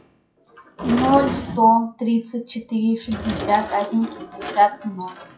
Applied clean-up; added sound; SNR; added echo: classical method WPE with log-MMSE.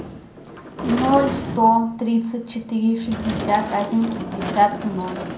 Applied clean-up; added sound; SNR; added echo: none; Sliding door / Slam; 8 dB; reverberation time 0.6 s.